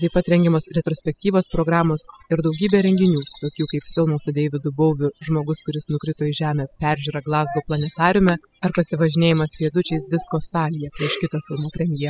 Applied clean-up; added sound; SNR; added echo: classical method spectral subtraction.